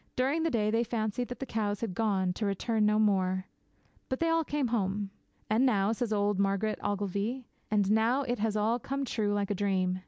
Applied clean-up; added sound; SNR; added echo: none; none; none; none.